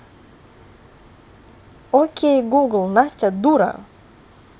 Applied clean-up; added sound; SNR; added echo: none; none; none; none.